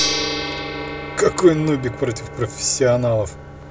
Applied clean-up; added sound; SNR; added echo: none; Gong; 7 dB; none.